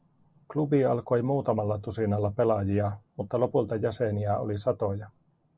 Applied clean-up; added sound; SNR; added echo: none; none; none; none.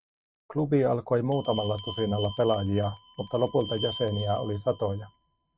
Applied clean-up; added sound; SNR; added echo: neural mask model RNNoise.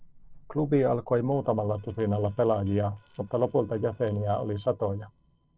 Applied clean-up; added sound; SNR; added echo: neural separator model SepFormer DNS4.